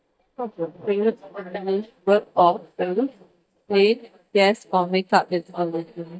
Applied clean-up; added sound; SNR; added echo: neural mask model DeepFilterNet 3.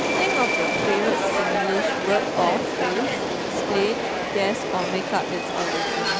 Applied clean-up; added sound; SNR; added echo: none; Subway, metro, underground; -3 dB; none.